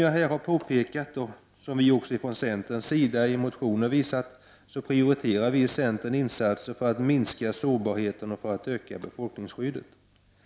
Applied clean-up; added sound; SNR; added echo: none; none; none; none.